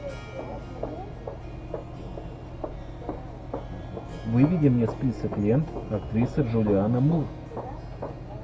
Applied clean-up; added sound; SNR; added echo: none; Harp; 20 dB; none.